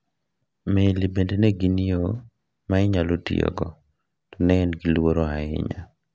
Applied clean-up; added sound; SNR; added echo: none; none; none; none.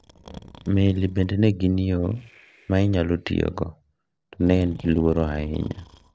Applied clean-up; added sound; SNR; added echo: neural separator model SepFormer DNS4.